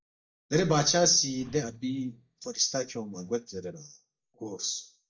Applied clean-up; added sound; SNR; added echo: neural mask model DeepFilterNet 3.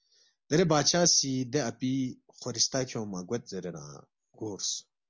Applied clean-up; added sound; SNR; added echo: none; none; none; none.